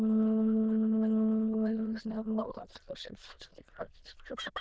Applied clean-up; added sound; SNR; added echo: neural diffusion model UNIVERSE++.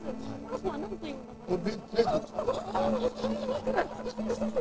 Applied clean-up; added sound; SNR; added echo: neural separator model SepFormer DNS4.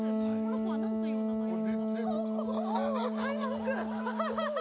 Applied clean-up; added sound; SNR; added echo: none; Wind instrument, woodwind instrument; -5 dB; none.